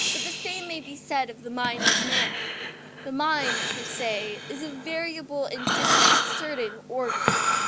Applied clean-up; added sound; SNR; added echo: none; Breathing; -4 dB; none.